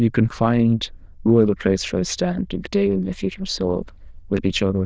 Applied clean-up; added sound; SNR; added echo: neural diffusion model UNIVERSE++.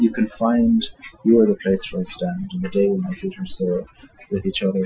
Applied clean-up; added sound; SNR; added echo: classical method Wiener filter.